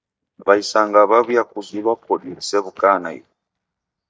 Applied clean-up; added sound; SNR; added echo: neural mask model DeepFilterNet 3.